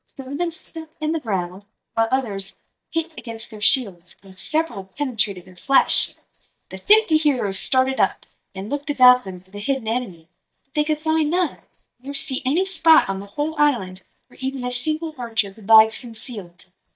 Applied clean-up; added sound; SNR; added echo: neural mask model DeepFilterNet 3.